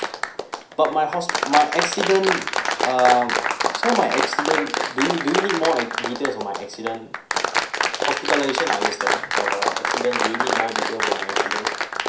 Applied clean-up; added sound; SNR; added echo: none; Applause; -1 dB; reverberation time 0.5 s.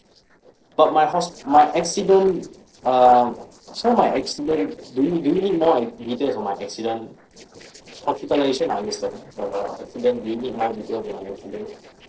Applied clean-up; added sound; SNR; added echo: neural separator model SepFormer DNS4.